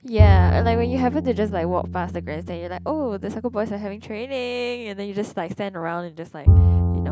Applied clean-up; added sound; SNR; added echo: none; Bowed string instrument; -4 dB; none.